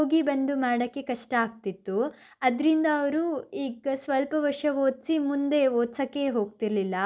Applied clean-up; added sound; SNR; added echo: none; none; none; none.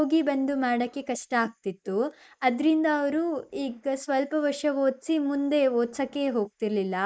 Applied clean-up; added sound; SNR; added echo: neural mask model Resemble Enhance denoiser.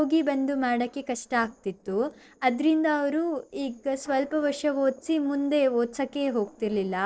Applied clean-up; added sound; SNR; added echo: neural separator model SepFormer DNS4.